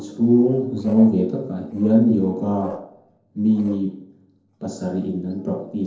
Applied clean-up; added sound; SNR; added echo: neural separator model SepFormer DNS4.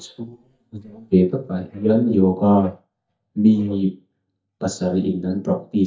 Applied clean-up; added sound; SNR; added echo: neural mask model DeepFilterNet 3.